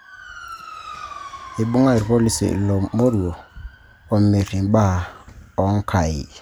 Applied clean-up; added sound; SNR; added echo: none; Motor vehicle (road) / Siren; 20 dB; none.